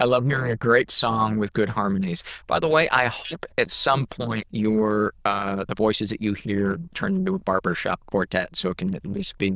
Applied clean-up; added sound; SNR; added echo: neural diffusion model UNIVERSE++.